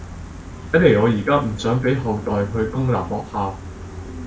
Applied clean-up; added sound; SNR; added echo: none; Gull, seagull; 13 dB; reverberation time 0.3 s.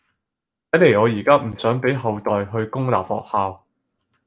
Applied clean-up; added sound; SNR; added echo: none; none; none; none.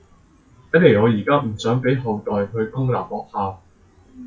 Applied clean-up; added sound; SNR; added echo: classical method WPE with log-MMSE.